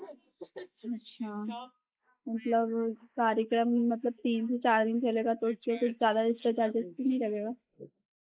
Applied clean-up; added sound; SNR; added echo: neural mask model Resemble Enhance denoiser.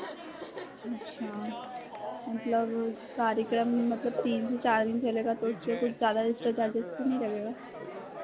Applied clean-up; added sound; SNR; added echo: none; Chatter; 10 dB; none.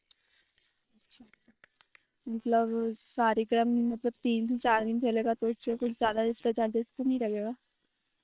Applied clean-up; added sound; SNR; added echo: neural separator model SepFormer WHAM!.